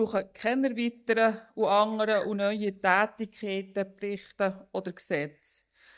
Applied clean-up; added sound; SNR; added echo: neural mask model DeepFilterNet 3.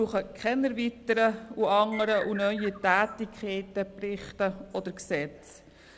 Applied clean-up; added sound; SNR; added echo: none; Bird; 20 dB; none.